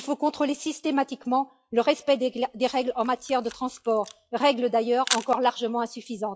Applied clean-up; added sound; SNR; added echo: classical method log-MMSE.